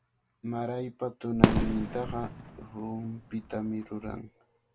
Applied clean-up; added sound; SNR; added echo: none; Fireworks; -4 dB; none.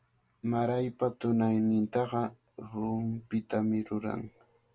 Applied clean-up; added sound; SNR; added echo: none; none; none; none.